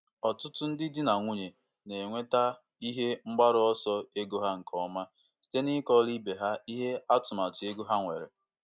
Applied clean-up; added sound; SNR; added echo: none; none; none; none.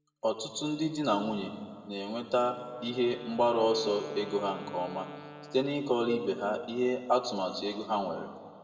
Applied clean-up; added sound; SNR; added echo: none; Wind instrument, woodwind instrument; 19 dB; reverberation time 1.7 s.